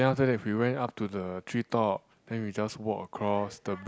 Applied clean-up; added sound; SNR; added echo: none; none; none; none.